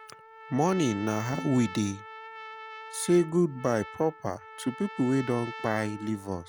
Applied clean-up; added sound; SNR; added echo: none; Trumpet; 14 dB; none.